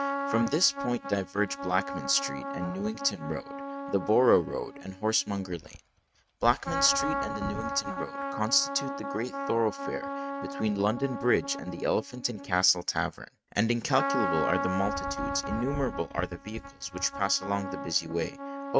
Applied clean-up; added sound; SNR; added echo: neural mask model RNNoise.